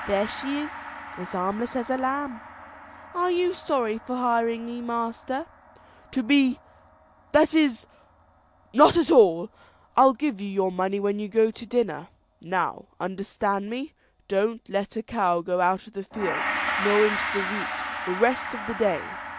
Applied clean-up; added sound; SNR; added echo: none; Gong; 11 dB; none.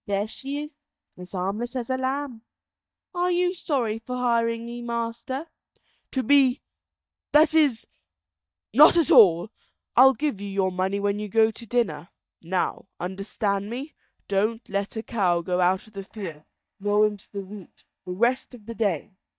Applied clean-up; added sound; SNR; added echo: neural mask model DeepFilterNet 3.